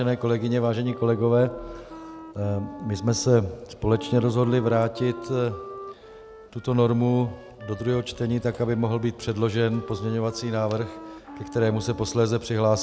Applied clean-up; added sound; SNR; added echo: none; Wind instrument, woodwind instrument; 17 dB; none.